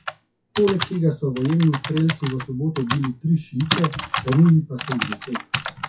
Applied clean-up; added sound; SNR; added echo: classical method WPE with log-MMSE.